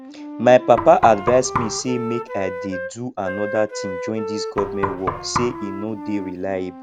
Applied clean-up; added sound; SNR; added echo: none; Knock + Wind instrument, woodwind instrument; 7 dB; none.